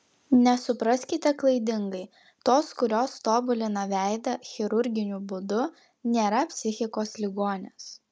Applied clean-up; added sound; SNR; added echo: none; none; none; none.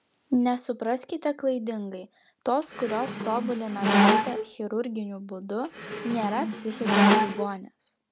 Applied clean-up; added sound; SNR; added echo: none; Squeak; -5 dB; none.